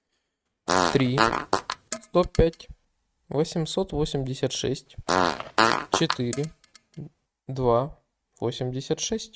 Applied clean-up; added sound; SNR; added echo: neural mask model RNNoise.